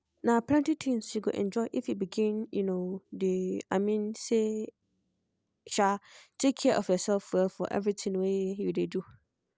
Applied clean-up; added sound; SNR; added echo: none; none; none; none.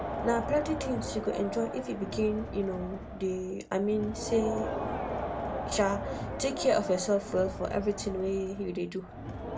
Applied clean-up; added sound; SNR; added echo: none; Crowd; 5 dB; reverberation time 0.2 s.